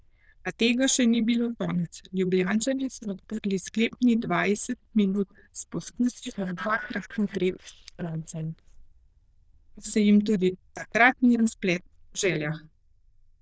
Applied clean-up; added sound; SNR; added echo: neural diffusion model UNIVERSE++.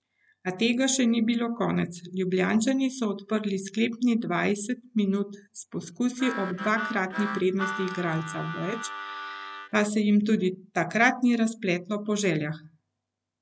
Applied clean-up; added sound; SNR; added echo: none; Harmonica; 9 dB; none.